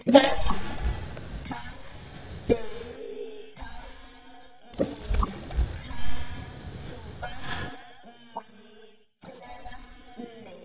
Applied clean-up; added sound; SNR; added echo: neural mask model DeepFilterNet 3.